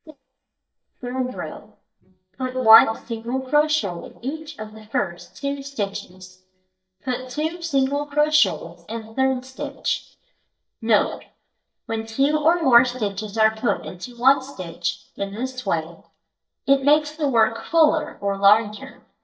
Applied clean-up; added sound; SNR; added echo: neural mask model DeepFilterNet 3.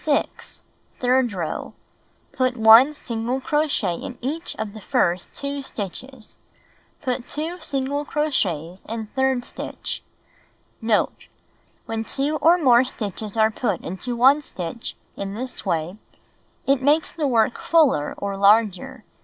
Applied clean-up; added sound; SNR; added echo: none; none; none; none.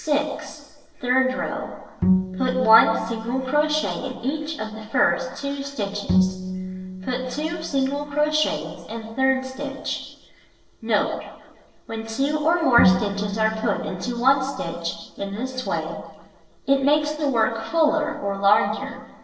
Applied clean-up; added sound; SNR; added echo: none; Bowed string instrument; 3 dB; reverberation time 1.0 s.